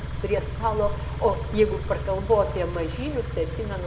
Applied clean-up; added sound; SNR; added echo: none; Idling / Car; 4 dB; reverberation time 0.4 s.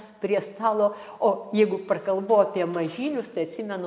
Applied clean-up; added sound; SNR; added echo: none; none; none; none.